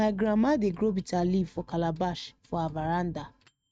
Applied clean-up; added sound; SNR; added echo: neural mask model RNNoise.